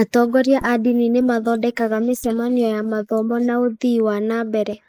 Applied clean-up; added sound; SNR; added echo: neural mask model Resemble Enhance denoiser.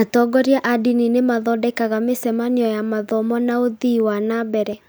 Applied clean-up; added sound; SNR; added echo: none; none; none; none.